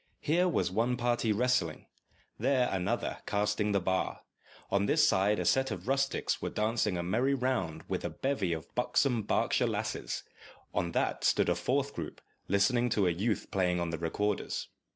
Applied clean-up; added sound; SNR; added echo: none; none; none; none.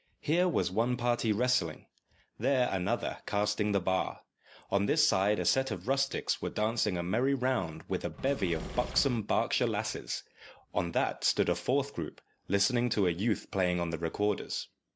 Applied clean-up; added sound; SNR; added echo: none; Engine / Mechanisms; 9 dB; none.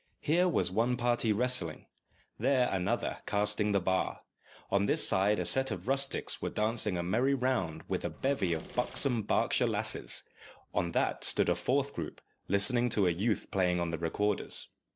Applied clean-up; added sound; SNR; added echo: neural separator model SepFormer DNS4.